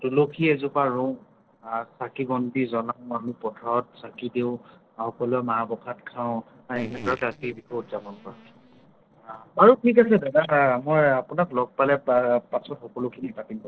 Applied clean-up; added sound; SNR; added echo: neural separator model SepFormer DNS4.